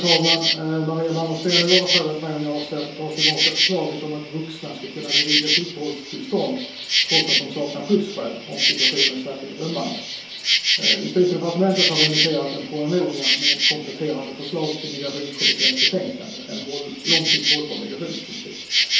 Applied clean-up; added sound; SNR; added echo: none; Insect; -2 dB; reverberation time 2.8 s.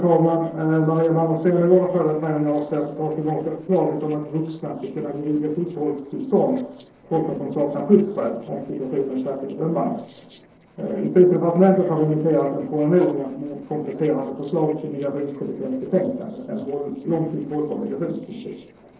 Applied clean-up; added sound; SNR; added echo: neural separator model SepFormer DNS4.